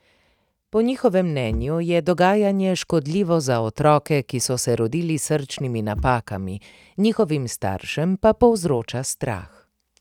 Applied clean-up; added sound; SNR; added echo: neural mask model RNNoise.